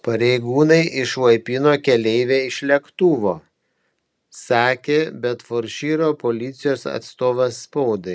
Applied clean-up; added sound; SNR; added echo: none; none; none; none.